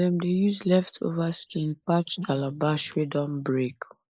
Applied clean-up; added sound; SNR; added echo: neural mask model Resemble Enhance denoiser.